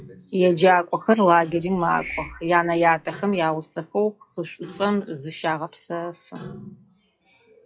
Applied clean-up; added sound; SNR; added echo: classical method log-MMSE.